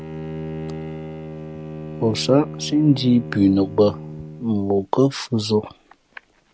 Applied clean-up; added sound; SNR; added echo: none; Bowed string instrument; 12 dB; none.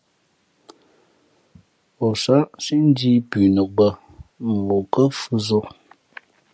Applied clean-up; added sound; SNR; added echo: none; none; none; none.